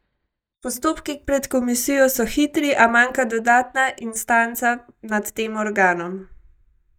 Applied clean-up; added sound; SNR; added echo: neural mask model DeepFilterNet 3.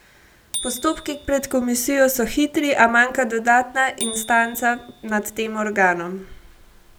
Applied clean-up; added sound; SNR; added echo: none; Bicycle bell; 17 dB; none.